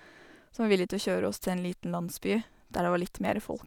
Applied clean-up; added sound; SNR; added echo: none; none; none; none.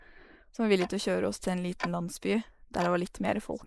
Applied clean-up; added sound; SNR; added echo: neural mask model Resemble Enhance denoiser.